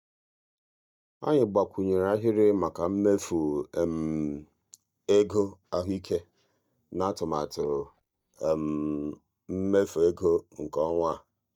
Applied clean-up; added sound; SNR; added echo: neural mask model DeepFilterNet 3.